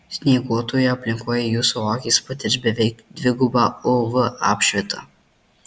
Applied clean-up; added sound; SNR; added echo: none; none; none; none.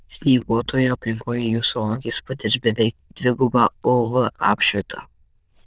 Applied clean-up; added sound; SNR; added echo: neural diffusion model UNIVERSE++.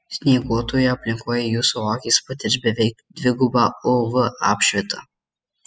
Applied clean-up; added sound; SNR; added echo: classical method spectral subtraction.